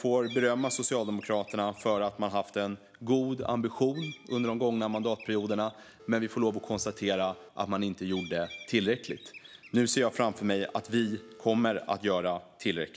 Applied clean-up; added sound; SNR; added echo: none; Bird + Telephone; 19 dB; none.